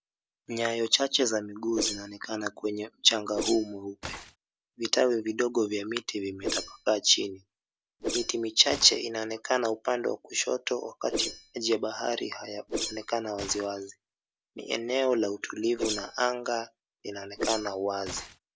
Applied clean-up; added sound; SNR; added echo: none; Whoosh, swoosh, swish; 11 dB; none.